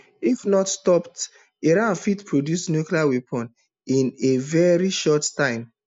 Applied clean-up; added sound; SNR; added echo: none; none; none; none.